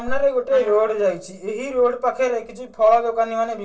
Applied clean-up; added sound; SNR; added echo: neural separator model SepFormer DNS4.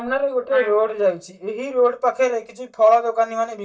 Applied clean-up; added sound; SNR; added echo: neural mask model DeepFilterNet 3.